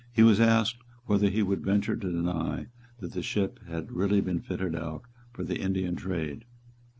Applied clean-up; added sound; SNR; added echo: none; none; none; none.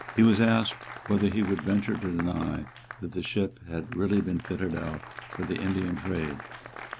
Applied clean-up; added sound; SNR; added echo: none; Applause; 15 dB; none.